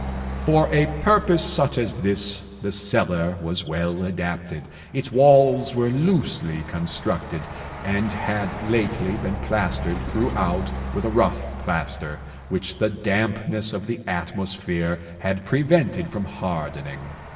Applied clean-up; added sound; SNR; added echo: none; Truck; 11 dB; reverberation time 2.0 s.